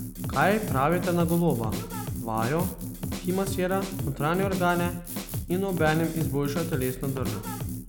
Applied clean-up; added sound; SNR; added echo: none; Drum kit; 5 dB; none.